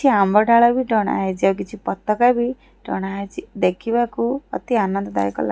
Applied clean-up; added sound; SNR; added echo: none; none; none; none.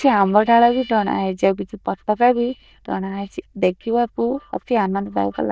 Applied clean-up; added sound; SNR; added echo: neural diffusion model UNIVERSE++.